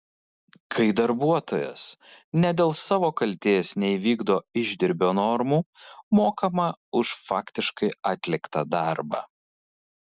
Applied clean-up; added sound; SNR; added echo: none; none; none; none.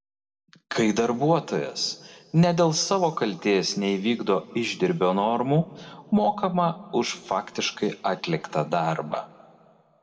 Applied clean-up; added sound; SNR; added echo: none; none; none; reverberation time 1.3 s.